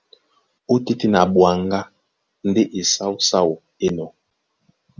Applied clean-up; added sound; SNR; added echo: none; none; none; none.